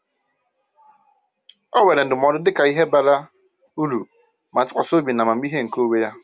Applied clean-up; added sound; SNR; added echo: none; none; none; none.